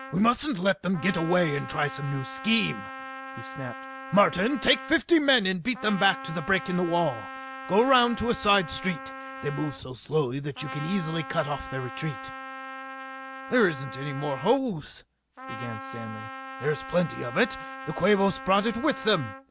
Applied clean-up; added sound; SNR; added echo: none; Trumpet; 12 dB; none.